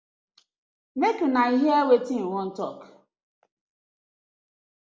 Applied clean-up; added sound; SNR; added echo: none; none; none; none.